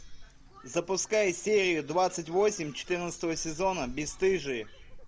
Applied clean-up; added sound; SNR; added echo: none; Wind; 18 dB; none.